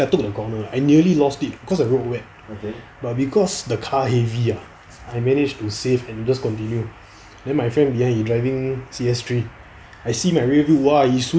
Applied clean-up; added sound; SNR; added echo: none; none; none; none.